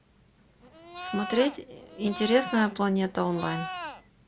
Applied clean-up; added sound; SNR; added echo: none; Livestock, farm animals, working animals; 10 dB; none.